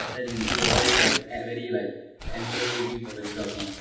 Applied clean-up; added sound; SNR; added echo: none; Tearing; -3 dB; reverberation time 0.8 s.